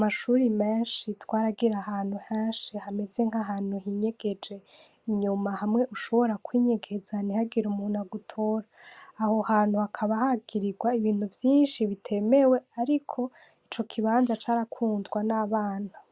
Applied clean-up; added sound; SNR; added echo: none; none; none; none.